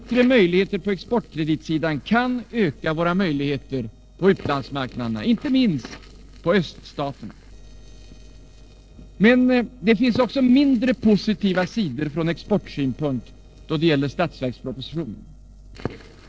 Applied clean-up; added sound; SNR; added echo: neural separator model SepFormer DNS4.